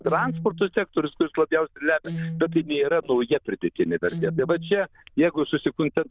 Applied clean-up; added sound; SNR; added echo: neural diffusion model UNIVERSE++.